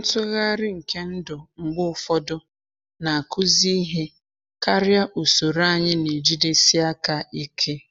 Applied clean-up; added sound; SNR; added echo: none; none; none; none.